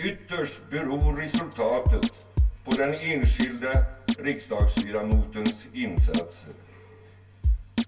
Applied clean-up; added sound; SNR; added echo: none; Drum kit; -5 dB; reverberation time 0.2 s.